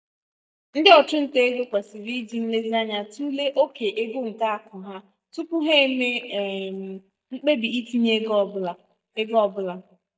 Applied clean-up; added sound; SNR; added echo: neural mask model DeepFilterNet 3.